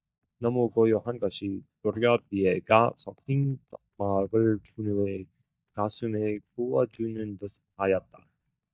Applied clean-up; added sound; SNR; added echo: neural mask model DeepFilterNet 3.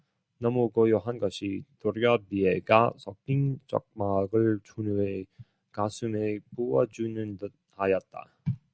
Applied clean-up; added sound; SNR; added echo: none; none; none; none.